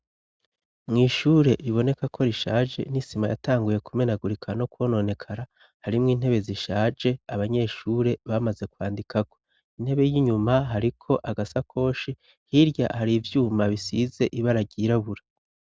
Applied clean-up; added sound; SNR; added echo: none; none; none; none.